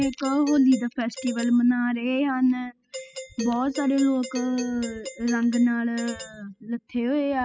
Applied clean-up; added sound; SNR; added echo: classical method spectral subtraction.